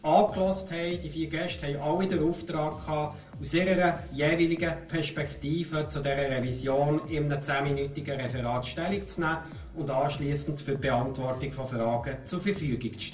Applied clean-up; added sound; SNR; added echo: none; Bass guitar; 16 dB; reverberation time 0.3 s.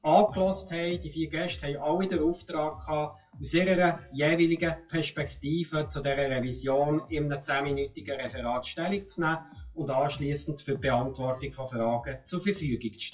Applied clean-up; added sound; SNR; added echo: classical method WPE with log-MMSE.